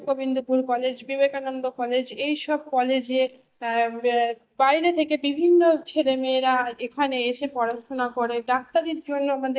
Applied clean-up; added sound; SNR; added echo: neural mask model DeepFilterNet 3.